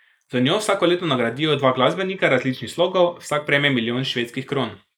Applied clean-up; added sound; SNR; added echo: neural mask model Resemble Enhance denoiser.